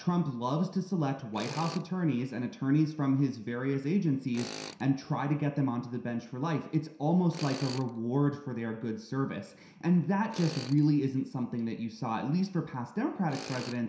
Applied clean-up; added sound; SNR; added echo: none; Tools; 18 dB; reverberation time 0.7 s.